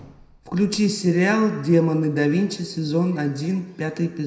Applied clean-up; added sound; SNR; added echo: none; none; none; reverberation time 0.8 s.